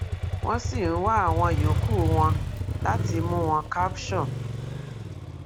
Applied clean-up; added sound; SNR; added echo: none; Motorcycle; -1 dB; none.